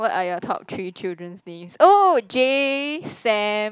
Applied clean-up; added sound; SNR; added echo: none; none; none; none.